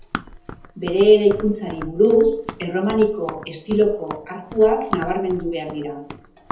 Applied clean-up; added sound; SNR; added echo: none; Run; 14 dB; reverberation time 0.9 s.